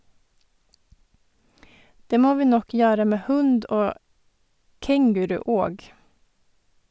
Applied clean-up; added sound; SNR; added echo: none; none; none; none.